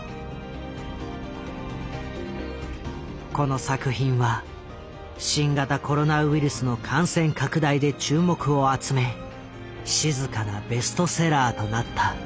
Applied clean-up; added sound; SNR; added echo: none; none; none; none.